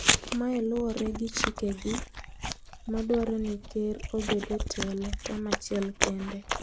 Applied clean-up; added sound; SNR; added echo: none; Chewing, mastication; 2 dB; none.